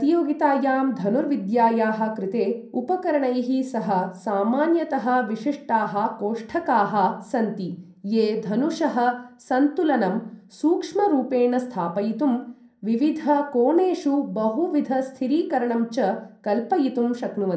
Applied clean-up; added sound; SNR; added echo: none; none; none; reverberation time 0.6 s.